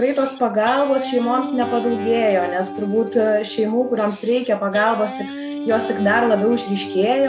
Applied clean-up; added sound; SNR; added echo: none; Guitar; 10 dB; none.